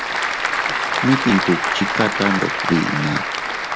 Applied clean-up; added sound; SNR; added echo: none; Applause / Crowd; 0 dB; none.